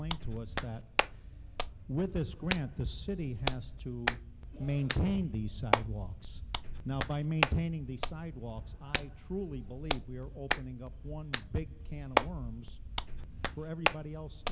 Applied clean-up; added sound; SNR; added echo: none; Hands; -1 dB; none.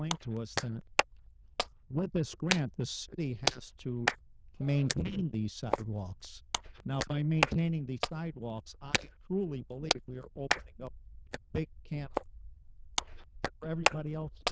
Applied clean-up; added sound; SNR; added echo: neural diffusion model UNIVERSE++.